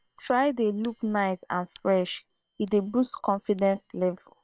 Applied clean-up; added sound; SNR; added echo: neural separator model SepFormer WHAM!.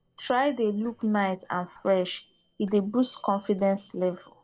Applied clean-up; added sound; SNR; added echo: neural separator model SepFormer DNS4.